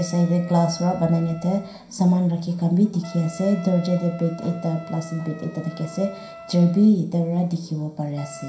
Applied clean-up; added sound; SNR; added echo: none; Wind instrument, woodwind instrument; 20 dB; reverberation time 0.5 s.